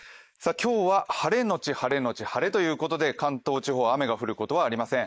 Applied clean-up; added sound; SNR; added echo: neural mask model Resemble Enhance denoiser.